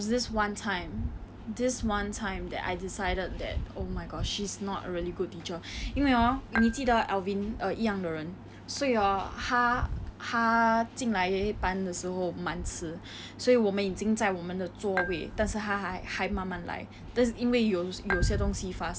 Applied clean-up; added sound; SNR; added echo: none; Dishes, pots, and pans / Chink, clink; 6 dB; none.